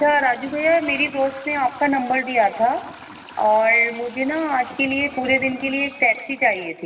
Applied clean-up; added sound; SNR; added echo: none; Trickle, dribble / Toilet flush; 19 dB; reverberation time 1.7 s.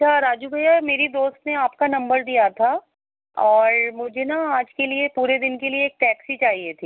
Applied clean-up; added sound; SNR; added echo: none; none; none; none.